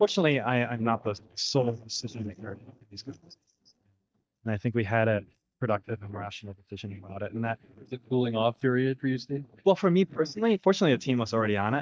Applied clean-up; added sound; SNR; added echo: neural mask model DeepFilterNet 3.